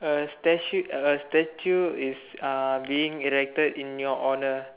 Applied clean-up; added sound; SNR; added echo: none; none; none; none.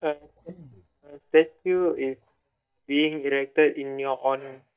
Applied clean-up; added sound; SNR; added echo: neural mask model DeepFilterNet 3.